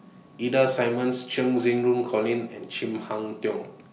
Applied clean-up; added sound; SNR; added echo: none; none; none; none.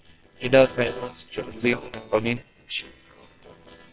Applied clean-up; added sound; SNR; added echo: neural separator model SepFormer WHAMR!.